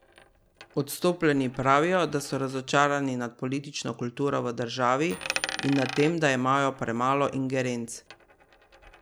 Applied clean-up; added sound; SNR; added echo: none; Coin (dropping); 15 dB; none.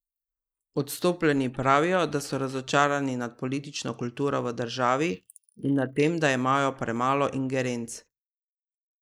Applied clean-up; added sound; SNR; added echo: neural mask model Resemble Enhance denoiser.